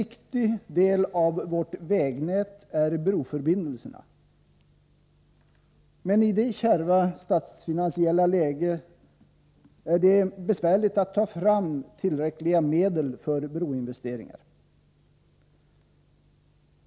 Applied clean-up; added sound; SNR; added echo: none; none; none; none.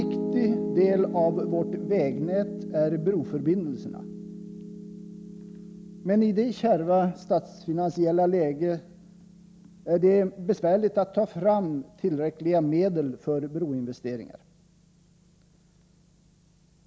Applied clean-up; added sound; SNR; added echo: none; Piano; 10 dB; none.